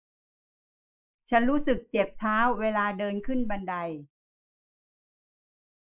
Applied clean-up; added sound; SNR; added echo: neural mask model Resemble Enhance denoiser.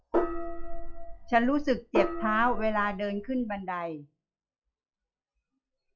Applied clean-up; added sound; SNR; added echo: classical method log-MMSE.